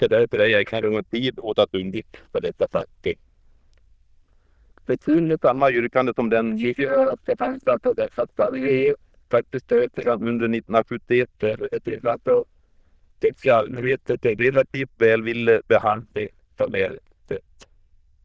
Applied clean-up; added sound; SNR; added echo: neural diffusion model UNIVERSE++.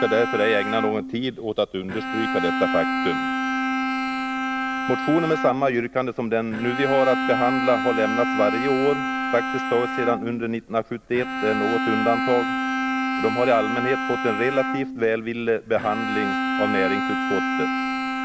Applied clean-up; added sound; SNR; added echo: none; Bowed string instrument; 2 dB; none.